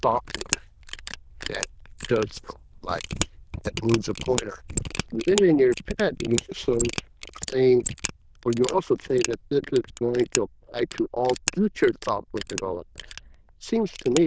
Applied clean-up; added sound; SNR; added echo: neural diffusion model UNIVERSE++.